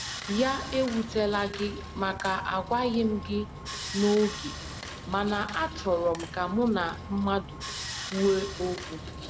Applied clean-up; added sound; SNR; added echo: none; Sawing; 9 dB; none.